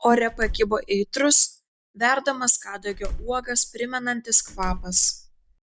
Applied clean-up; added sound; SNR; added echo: none; Slam; 10 dB; none.